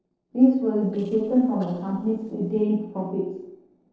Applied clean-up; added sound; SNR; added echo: neural separator model SepFormer DNS4.